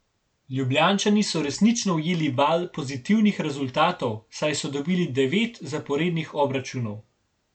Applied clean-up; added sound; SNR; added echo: none; none; none; none.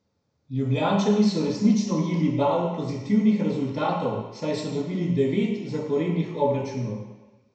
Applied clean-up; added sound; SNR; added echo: none; none; none; reverberation time 1.0 s.